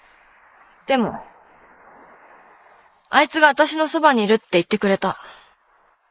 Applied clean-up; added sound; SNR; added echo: neural mask model Resemble Enhance denoiser.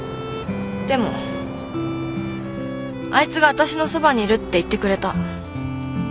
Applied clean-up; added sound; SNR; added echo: none; Bowed string instrument; 14 dB; none.